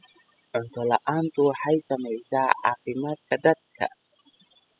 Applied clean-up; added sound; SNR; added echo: classical method spectral subtraction.